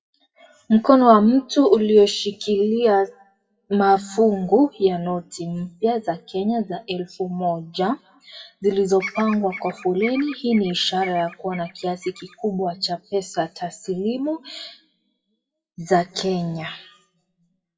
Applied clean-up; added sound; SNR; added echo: classical method WPE with log-MMSE.